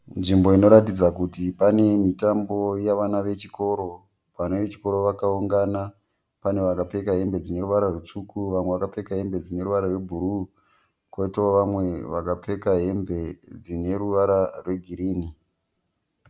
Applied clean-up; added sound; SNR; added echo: none; none; none; none.